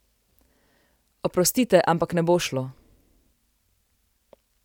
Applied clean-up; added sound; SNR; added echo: none; none; none; none.